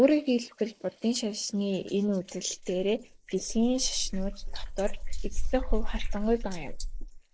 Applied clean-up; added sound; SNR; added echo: neural mask model Resemble Enhance denoiser.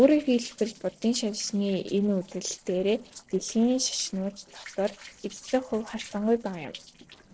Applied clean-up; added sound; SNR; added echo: neural separator model SepFormer DNS4.